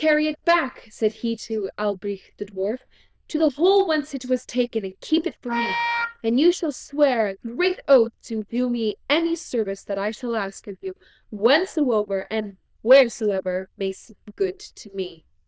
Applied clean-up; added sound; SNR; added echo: neural diffusion model UNIVERSE++.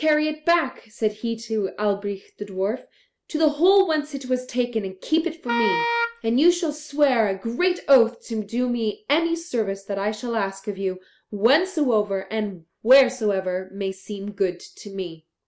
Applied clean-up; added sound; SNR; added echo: none; Wind instrument, woodwind instrument; 3 dB; none.